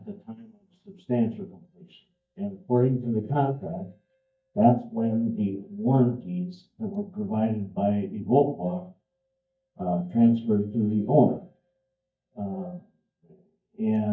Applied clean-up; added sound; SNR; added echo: neural mask model DeepFilterNet 3.